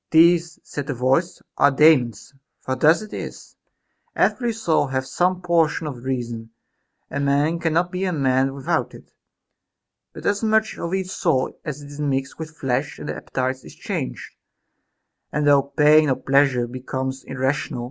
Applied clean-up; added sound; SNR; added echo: none; none; none; none.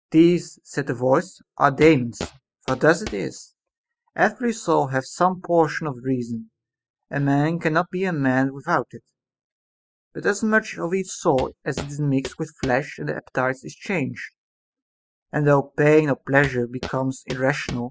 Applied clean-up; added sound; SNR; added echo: classical method spectral subtraction.